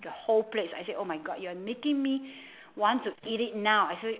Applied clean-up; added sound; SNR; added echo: none; none; none; none.